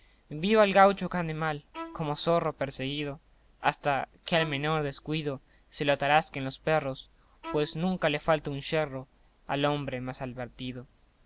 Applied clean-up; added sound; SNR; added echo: none; Bowed string instrument; 19 dB; none.